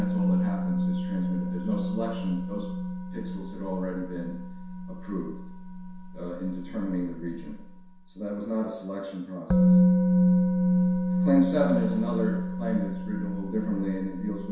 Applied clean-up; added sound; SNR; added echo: none; Musical instrument; -5 dB; reverberation time 0.7 s.